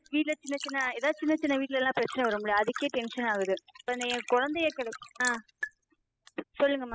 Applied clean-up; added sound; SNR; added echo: classical method spectral subtraction.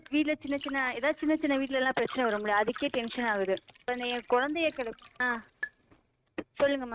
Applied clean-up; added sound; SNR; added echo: neural mask model RNNoise.